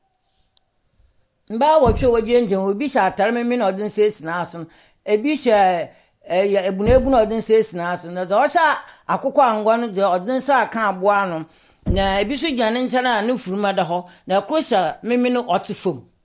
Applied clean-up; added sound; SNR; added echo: none; Knock; 15 dB; none.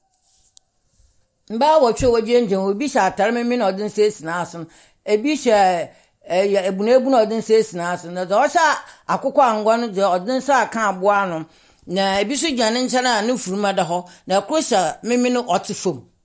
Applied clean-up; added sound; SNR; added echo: none; none; none; none.